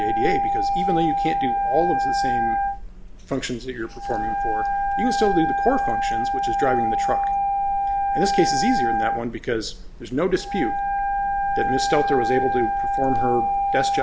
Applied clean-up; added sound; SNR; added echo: none; Wind instrument, woodwind instrument; -2 dB; none.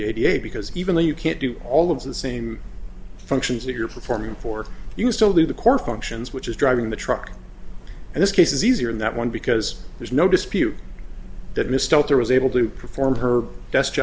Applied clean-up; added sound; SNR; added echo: none; none; none; none.